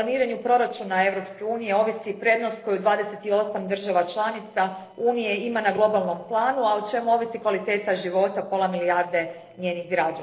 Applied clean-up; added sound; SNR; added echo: neural separator model SepFormer DNS4.